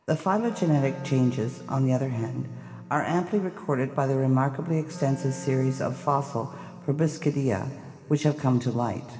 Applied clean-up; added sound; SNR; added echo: none; Wind instrument, woodwind instrument; 17 dB; reverberation time 2.5 s.